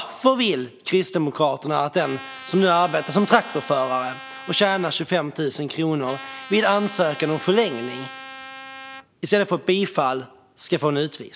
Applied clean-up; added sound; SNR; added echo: none; Trumpet; 15 dB; none.